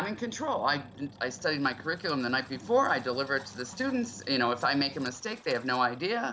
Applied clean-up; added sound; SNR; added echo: none; Engine; 19 dB; none.